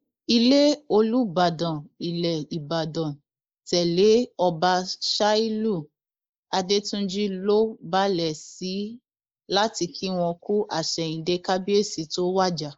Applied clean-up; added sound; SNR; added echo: neural mask model Resemble Enhance denoiser.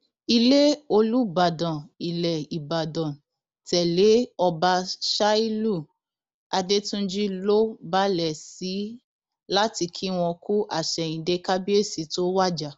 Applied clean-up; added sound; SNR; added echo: none; none; none; none.